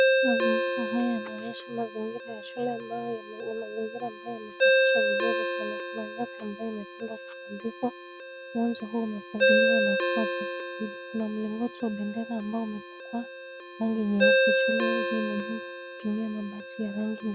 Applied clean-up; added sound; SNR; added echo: none; Ringtone; -4 dB; none.